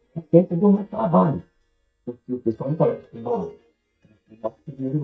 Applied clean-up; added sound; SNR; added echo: neural mask model DeepFilterNet 3.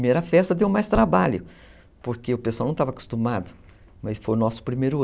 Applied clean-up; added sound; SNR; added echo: none; none; none; none.